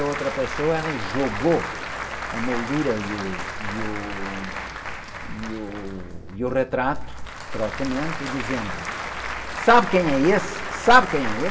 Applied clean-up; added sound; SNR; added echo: none; Applause / Crowd; 6 dB; reverberation time 1.2 s.